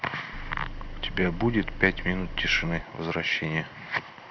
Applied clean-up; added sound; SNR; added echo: none; Engine; 7 dB; none.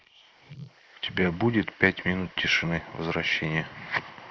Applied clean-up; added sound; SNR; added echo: neural mask model Resemble Enhance denoiser.